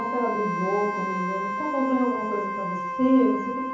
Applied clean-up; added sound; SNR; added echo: none; Wind instrument, woodwind instrument; 4 dB; reverberation time 0.7 s.